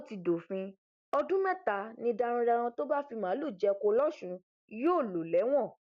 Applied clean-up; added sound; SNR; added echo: none; none; none; none.